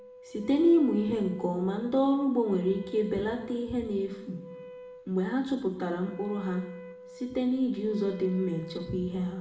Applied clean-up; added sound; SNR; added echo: none; Wind instrument, woodwind instrument; 17 dB; reverberation time 0.8 s.